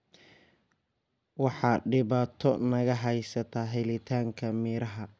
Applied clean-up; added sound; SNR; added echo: none; none; none; none.